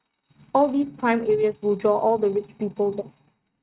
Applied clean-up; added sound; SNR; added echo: neural mask model RNNoise.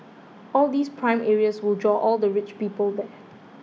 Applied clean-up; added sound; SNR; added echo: none; none; none; none.